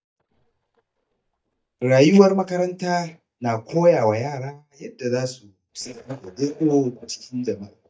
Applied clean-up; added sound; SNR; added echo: neural mask model DeepFilterNet 3.